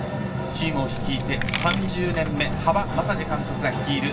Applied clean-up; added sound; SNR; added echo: none; Coin (dropping); 8 dB; reverberation time 0.4 s.